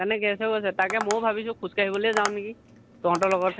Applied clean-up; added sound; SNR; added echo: none; Tap; 11 dB; none.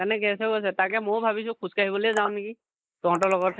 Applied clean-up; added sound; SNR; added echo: neural mask model Resemble Enhance denoiser.